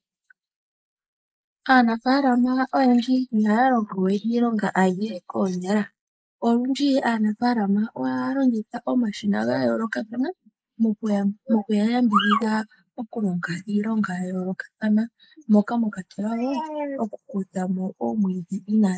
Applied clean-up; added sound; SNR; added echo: neural mask model Resemble Enhance denoiser.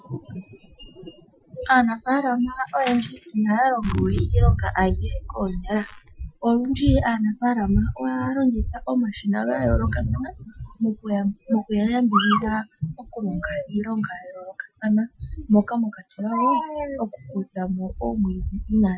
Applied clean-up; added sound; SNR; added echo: classical method Wiener filter.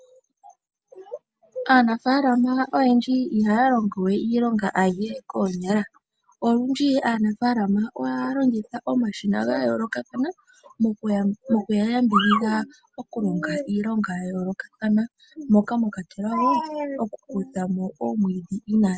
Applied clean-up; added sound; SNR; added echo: none; none; none; none.